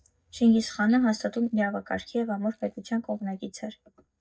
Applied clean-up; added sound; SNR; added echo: neural mask model DeepFilterNet 3.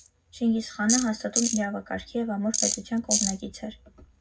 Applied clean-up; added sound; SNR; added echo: none; Tools; 3 dB; reverberation time 0.4 s.